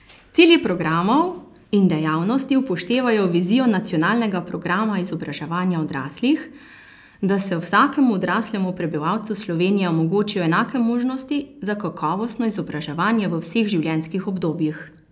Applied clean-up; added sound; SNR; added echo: none; none; none; none.